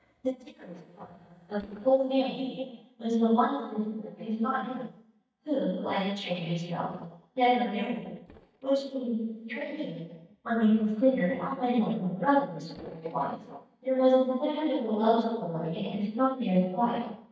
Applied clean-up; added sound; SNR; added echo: neural mask model DeepFilterNet 3.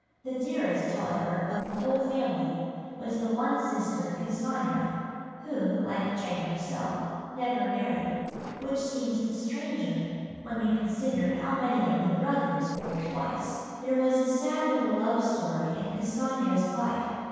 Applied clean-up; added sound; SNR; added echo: neural separator model SepFormer DNS4.